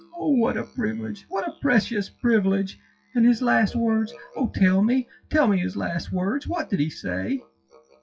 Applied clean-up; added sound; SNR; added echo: classical method WPE with log-MMSE.